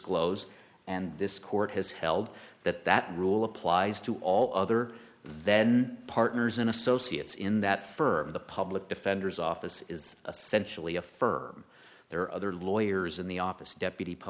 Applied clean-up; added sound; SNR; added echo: none; none; none; none.